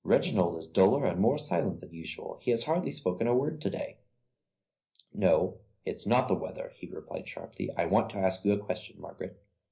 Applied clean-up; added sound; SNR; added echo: none; none; none; reverberation time 0.5 s.